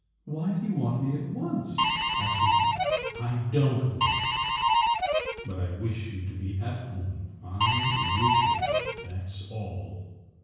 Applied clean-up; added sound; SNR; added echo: none; Harmonica; -5 dB; reverberation time 1.0 s.